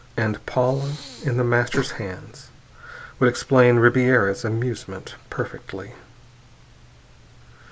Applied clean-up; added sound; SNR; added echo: none; Breathing; 13 dB; none.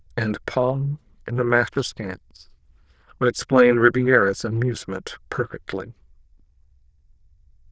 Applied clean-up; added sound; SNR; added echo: neural diffusion model UNIVERSE++.